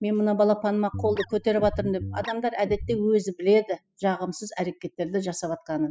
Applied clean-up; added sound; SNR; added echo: classical method spectral subtraction.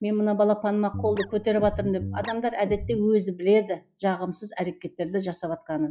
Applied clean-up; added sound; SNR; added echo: classical method log-MMSE.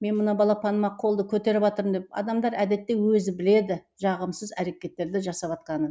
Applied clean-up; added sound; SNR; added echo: none; none; none; none.